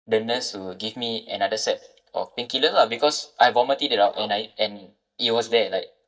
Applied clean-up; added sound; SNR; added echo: neural mask model DeepFilterNet 3.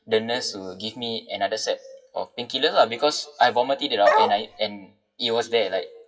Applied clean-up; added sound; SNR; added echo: classical method WPE with log-MMSE.